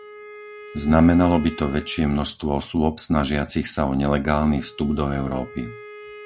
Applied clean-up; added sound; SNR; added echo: none; Wind instrument, woodwind instrument; 20 dB; none.